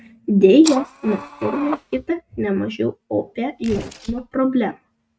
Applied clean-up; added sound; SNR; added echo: neural mask model RNNoise.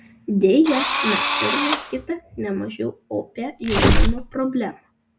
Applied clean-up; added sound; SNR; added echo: none; Engine / Drill + Tearing; -5 dB; none.